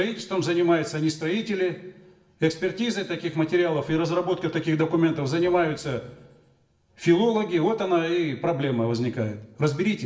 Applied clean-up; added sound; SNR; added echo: neural separator model SepFormer DNS4.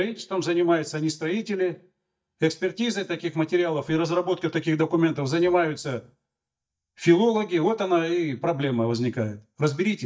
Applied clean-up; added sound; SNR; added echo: neural mask model DeepFilterNet 3.